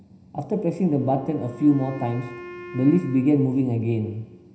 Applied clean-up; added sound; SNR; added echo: none; Wind instrument, woodwind instrument; 18 dB; reverberation time 0.9 s.